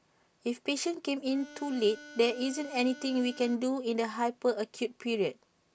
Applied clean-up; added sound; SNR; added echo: none; Harmonica; 17 dB; none.